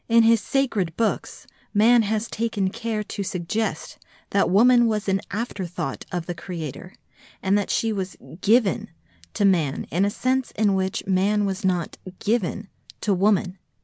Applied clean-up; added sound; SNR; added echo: none; none; none; none.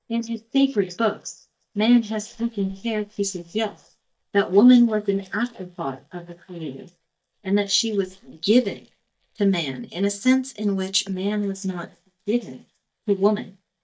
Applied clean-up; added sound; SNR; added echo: neural mask model DeepFilterNet 3.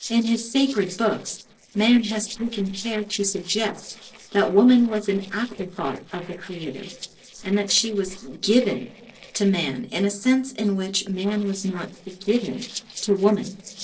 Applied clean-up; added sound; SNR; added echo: neural separator model SepFormer DNS4.